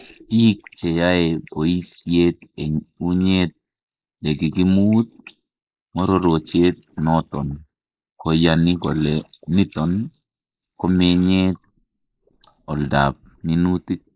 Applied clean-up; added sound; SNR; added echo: neural mask model Resemble Enhance denoiser.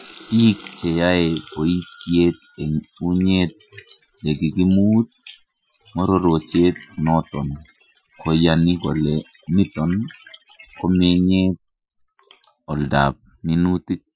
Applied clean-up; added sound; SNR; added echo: classical method Wiener filter.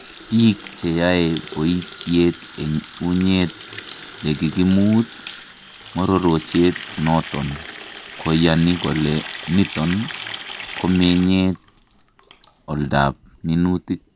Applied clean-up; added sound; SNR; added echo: none; Water tap, faucet; 15 dB; none.